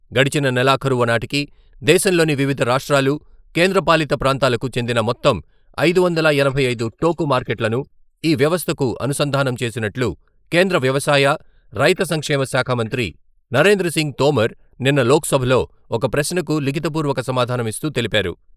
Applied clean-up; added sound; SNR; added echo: neural mask model Resemble Enhance denoiser.